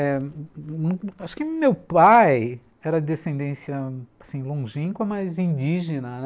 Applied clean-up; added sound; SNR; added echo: none; none; none; none.